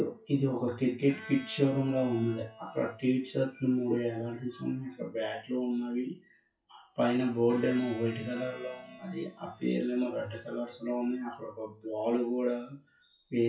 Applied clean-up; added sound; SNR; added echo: classical method WPE with log-MMSE.